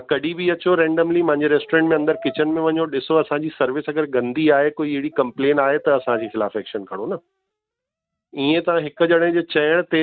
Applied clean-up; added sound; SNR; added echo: neural mask model RNNoise.